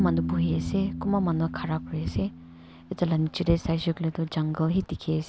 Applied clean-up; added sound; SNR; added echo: none; Piano; 9 dB; none.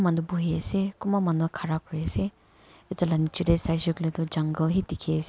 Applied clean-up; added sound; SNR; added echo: none; none; none; none.